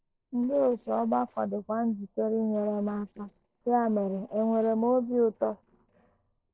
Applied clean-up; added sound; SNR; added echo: neural separator model SepFormer DNS4.